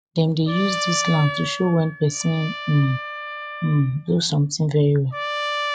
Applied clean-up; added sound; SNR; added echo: classical method log-MMSE.